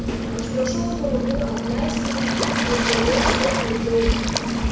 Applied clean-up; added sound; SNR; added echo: none; Waves, surf; -5 dB; reverberation time 1.0 s.